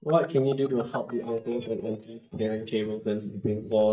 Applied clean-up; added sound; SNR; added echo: neural mask model DeepFilterNet 3.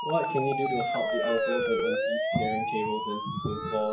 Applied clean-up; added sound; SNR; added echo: classical method WPE with log-MMSE.